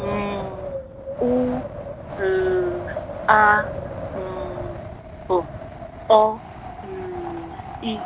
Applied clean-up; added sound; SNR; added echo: none; Wind; 8 dB; none.